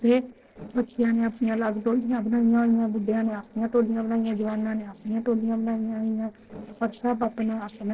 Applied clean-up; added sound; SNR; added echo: neural separator model SepFormer DNS4.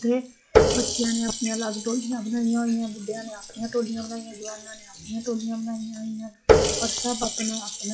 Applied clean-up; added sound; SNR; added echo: classical method log-MMSE.